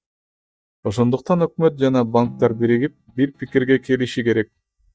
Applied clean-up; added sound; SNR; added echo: neural mask model DeepFilterNet 3.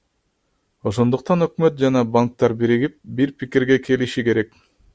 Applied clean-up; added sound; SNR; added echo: none; none; none; none.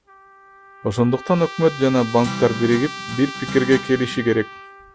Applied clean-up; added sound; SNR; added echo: none; Guitar + Trumpet; 12 dB; none.